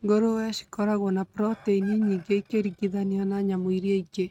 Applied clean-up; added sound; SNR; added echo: neural mask model RNNoise.